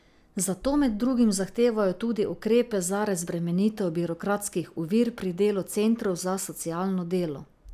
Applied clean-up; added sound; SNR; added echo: none; none; none; none.